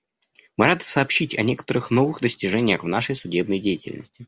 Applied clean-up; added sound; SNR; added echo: none; none; none; none.